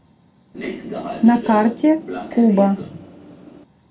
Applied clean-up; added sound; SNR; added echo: none; Train; 11 dB; reverberation time 0.2 s.